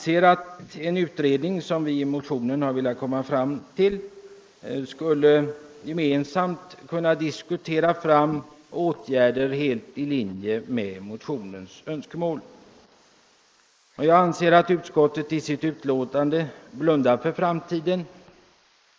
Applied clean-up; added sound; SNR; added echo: neural mask model Resemble Enhance denoiser.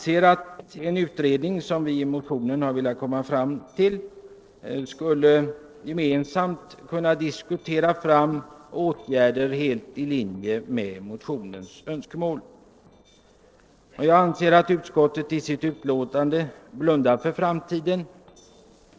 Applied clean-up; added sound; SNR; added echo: neural separator model SepFormer DNS4.